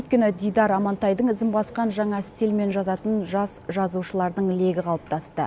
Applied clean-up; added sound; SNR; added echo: none; none; none; none.